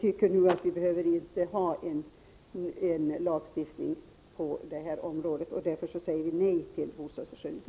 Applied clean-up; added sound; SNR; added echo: none; none; none; none.